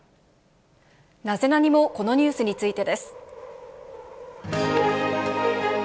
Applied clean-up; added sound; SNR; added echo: none; Subway, metro, underground; 17 dB; none.